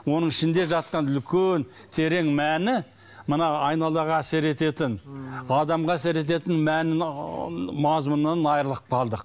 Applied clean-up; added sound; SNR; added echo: none; none; none; none.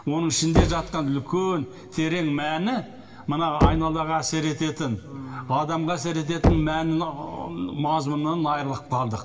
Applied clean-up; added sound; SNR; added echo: none; Knock; 4 dB; reverberation time 1.3 s.